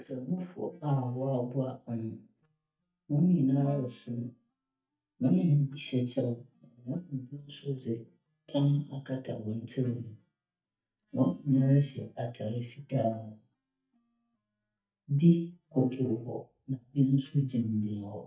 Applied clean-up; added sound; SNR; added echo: neural mask model DeepFilterNet 3.